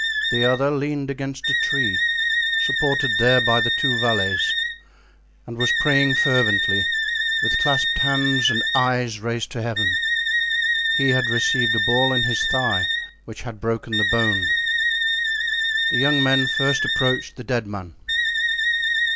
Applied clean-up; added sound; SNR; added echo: none; Wind instrument, woodwind instrument; -3 dB; none.